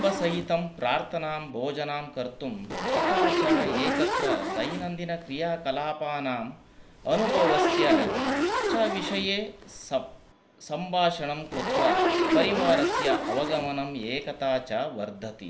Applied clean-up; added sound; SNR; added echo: none; Zipper (clothing); 0 dB; none.